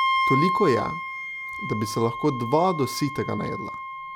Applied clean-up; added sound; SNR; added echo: none; Wind instrument, woodwind instrument; 2 dB; none.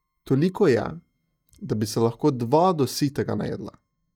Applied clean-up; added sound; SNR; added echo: neural mask model DeepFilterNet 3.